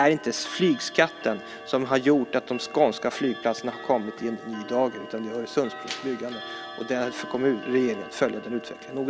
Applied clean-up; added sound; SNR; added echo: none; Clock; 14 dB; none.